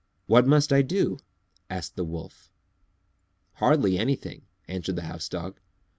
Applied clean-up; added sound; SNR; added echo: none; none; none; none.